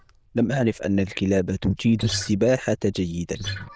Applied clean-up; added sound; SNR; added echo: neural diffusion model UNIVERSE++.